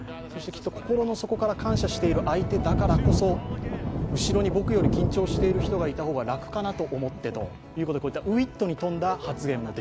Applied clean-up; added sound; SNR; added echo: none; Thunder; 2 dB; none.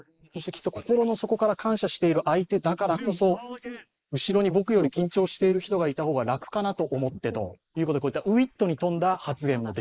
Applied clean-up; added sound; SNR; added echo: neural mask model Resemble Enhance denoiser.